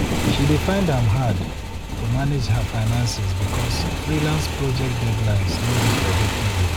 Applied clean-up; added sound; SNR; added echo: none; Motorcycle + Thunder; 2 dB; none.